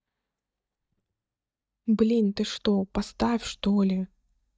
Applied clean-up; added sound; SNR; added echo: neural mask model DeepFilterNet 3.